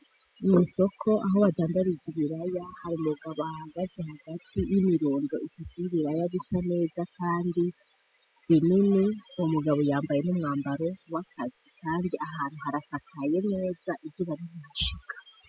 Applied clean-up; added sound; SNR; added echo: classical method spectral subtraction.